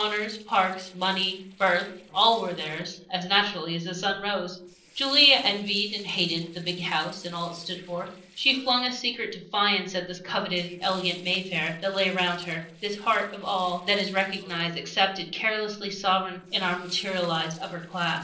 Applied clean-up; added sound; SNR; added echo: neural separator model SepFormer DNS4.